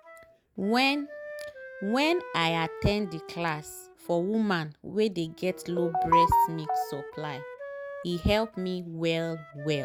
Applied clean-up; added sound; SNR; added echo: none; Wind instrument, woodwind instrument; 15 dB; none.